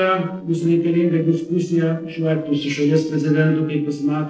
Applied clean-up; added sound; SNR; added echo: neural separator model SepFormer DNS4.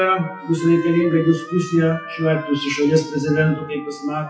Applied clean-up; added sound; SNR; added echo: classical method WPE with log-MMSE.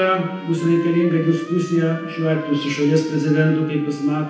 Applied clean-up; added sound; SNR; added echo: none; Trumpet; 19 dB; reverberation time 0.9 s.